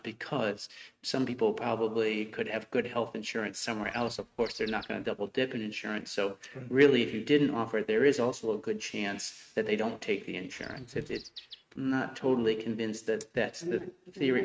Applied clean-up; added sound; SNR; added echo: neural mask model RNNoise.